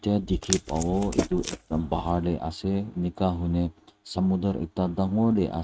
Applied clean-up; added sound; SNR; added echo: neural mask model RNNoise.